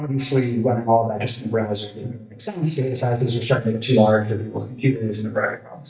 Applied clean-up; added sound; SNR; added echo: neural mask model DeepFilterNet 3.